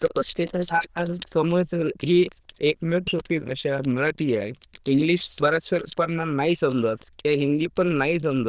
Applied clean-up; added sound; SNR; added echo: neural diffusion model UNIVERSE++.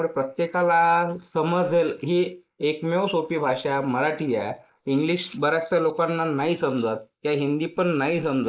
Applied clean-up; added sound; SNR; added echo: neural mask model Resemble Enhance denoiser.